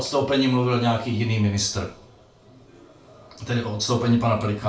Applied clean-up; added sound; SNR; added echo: none; none; none; reverberation time 0.3 s.